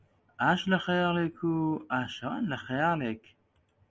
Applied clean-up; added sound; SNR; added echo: none; none; none; none.